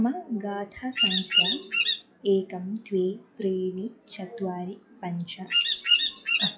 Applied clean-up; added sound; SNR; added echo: classical method log-MMSE.